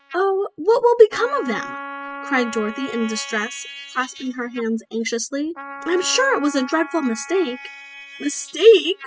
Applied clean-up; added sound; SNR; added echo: classical method spectral subtraction.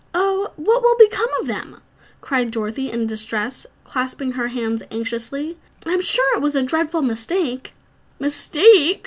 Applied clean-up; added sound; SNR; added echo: none; none; none; none.